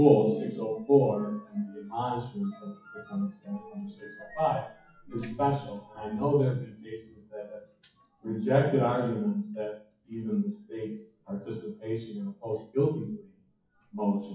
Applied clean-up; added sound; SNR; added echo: classical method WPE with log-MMSE.